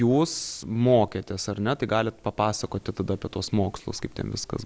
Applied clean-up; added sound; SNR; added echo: none; none; none; none.